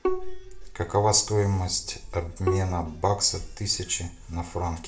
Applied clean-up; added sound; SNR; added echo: none; Bowed string instrument; 10 dB; reverberation time 0.4 s.